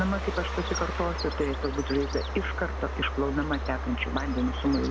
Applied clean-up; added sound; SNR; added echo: none; Bird + Musical instrument; 2 dB; none.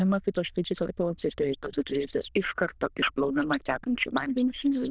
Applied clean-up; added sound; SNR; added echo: neural diffusion model UNIVERSE++.